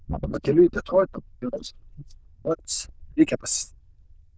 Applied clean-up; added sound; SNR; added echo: neural diffusion model UNIVERSE++.